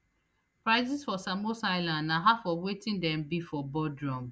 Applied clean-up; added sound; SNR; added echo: none; none; none; none.